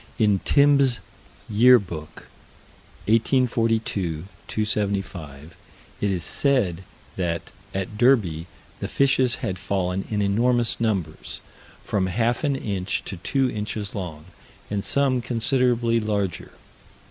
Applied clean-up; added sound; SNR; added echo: none; none; none; none.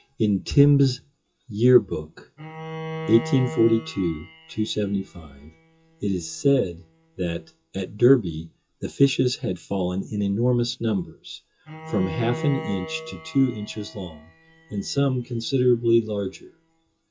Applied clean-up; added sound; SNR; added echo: classical method WPE with log-MMSE.